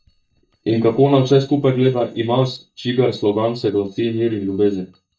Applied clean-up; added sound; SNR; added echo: neural mask model DeepFilterNet 3.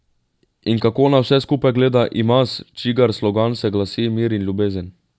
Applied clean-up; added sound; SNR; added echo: none; none; none; none.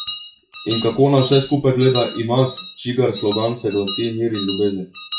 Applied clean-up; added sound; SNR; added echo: classical method WPE with log-MMSE.